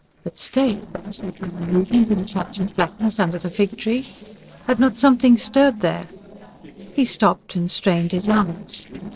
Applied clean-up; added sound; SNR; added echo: neural separator model SepFormer DNS4.